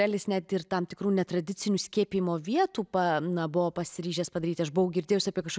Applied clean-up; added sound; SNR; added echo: none; none; none; none.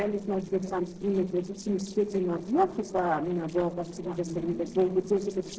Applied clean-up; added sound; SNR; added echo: neural separator model SepFormer DNS4.